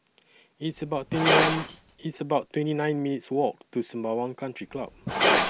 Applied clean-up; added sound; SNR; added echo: none; Glass; 0 dB; none.